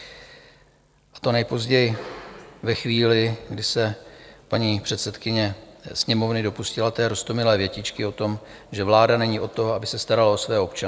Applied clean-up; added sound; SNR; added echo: none; none; none; none.